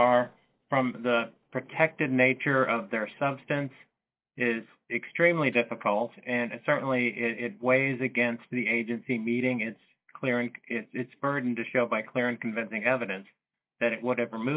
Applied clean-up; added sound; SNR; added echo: neural mask model DeepFilterNet 3.